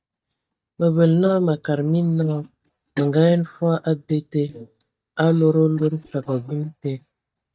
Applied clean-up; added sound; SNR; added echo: neural mask model DeepFilterNet 3.